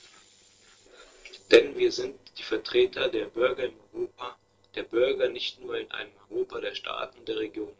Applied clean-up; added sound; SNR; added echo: neural separator model SepFormer DNS4.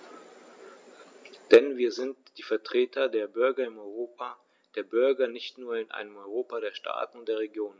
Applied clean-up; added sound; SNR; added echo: none; none; none; none.